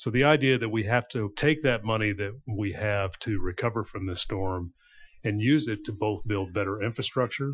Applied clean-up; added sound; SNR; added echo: classical method Wiener filter.